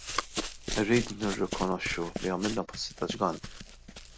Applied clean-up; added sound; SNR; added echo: none; Run; 6 dB; none.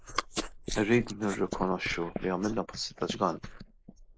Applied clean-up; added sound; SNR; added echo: neural mask model Resemble Enhance denoiser.